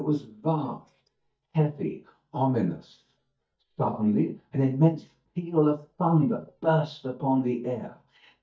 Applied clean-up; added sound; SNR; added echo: neural mask model DeepFilterNet 3.